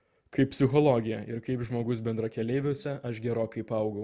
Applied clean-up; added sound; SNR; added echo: none; none; none; none.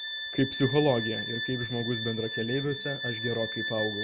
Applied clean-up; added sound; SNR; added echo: none; Bowed string instrument; 4 dB; none.